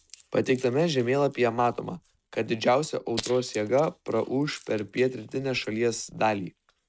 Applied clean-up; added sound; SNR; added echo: neural mask model RNNoise.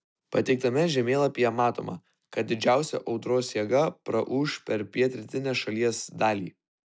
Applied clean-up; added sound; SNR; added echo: none; none; none; none.